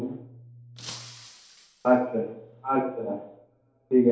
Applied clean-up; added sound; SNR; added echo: none; Shatter; 19 dB; reverberation time 2.4 s.